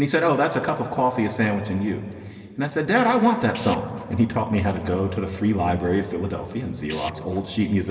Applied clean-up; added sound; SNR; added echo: none; Tools; 18 dB; reverberation time 2.9 s.